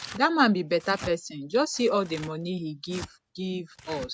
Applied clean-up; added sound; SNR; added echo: none; Tearing; 17 dB; none.